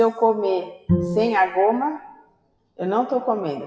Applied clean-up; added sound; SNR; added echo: classical method WPE with log-MMSE.